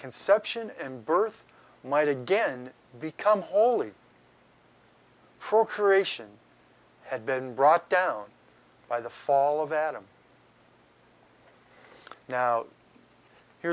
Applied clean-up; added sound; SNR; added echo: none; none; none; none.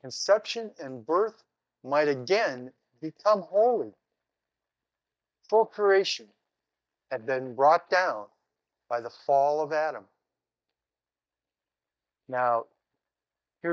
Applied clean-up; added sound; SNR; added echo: neural mask model DeepFilterNet 3.